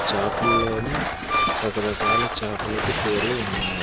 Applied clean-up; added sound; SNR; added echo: none; Shatter + Wind instrument, woodwind instrument; -4 dB; none.